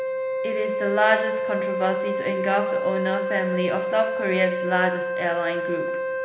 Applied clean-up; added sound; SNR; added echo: none; Wind instrument, woodwind instrument; 1 dB; reverberation time 1.0 s.